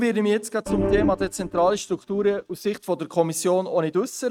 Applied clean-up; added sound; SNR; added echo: neural mask model RNNoise.